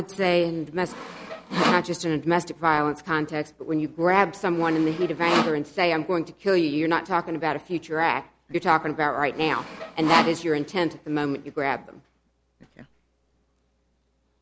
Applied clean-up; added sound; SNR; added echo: none; Sawing; 5 dB; none.